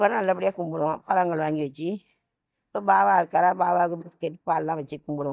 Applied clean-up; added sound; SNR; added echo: neural mask model DeepFilterNet 3.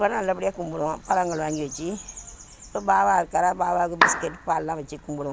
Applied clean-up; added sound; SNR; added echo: none; Clapping; -1 dB; none.